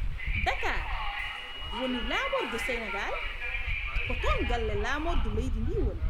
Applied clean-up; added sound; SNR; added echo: none; Wind; -5 dB; none.